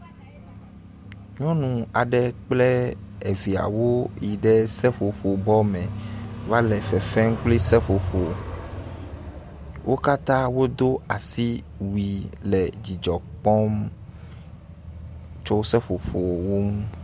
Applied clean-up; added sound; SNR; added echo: none; none; none; none.